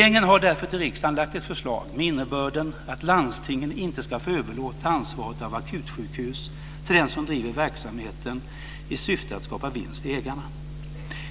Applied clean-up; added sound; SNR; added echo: none; none; none; none.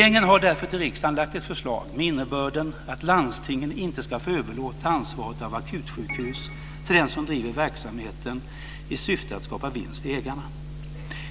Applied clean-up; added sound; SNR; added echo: none; Organ; 13 dB; none.